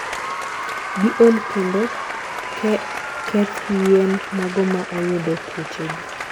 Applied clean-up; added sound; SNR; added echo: none; Applause; 7 dB; none.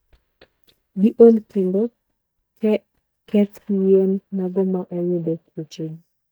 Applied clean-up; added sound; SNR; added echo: neural mask model DeepFilterNet 3.